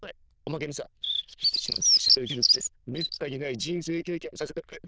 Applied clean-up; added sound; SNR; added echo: neural diffusion model UNIVERSE++.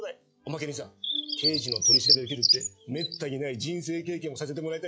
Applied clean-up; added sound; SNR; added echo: classical method log-MMSE.